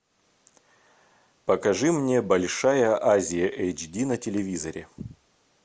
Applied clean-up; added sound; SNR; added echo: none; none; none; none.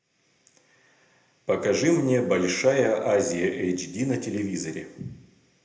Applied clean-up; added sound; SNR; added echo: none; none; none; reverberation time 0.6 s.